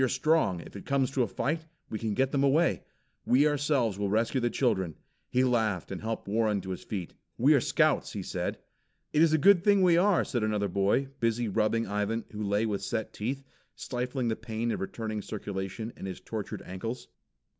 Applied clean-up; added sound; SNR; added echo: none; none; none; none.